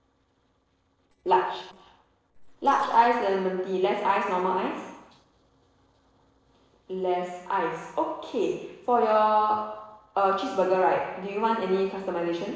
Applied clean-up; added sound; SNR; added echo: neural separator model SepFormer DNS4.